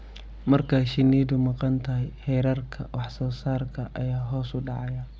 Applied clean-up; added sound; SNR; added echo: none; none; none; none.